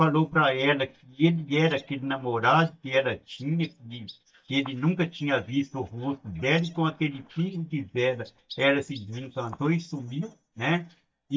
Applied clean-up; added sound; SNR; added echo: neural mask model DeepFilterNet 3.